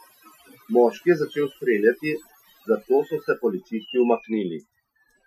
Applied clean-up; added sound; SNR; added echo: classical method Wiener filter.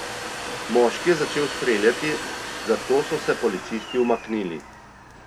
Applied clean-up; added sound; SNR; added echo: none; Domestic sounds, home sounds; 8 dB; none.